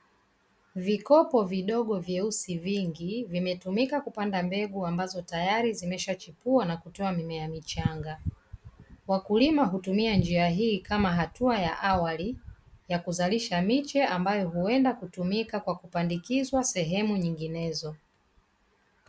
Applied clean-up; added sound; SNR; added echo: none; none; none; none.